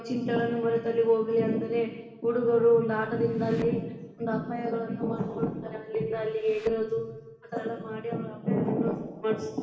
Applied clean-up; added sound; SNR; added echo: none; Thump, thud; 20 dB; reverberation time 1.2 s.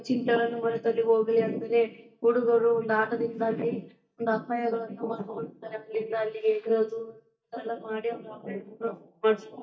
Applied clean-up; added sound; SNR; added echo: neural mask model DeepFilterNet 3.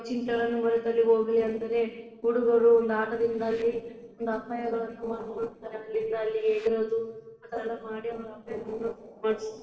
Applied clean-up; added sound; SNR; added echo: neural separator model SepFormer DNS4.